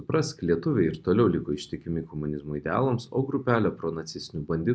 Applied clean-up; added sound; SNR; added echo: none; none; none; none.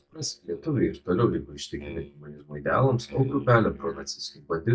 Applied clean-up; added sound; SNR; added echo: neural mask model DeepFilterNet 3.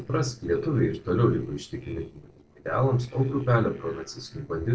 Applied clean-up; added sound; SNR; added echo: neural separator model SepFormer DNS4.